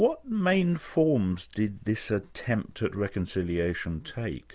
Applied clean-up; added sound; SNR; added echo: none; none; none; none.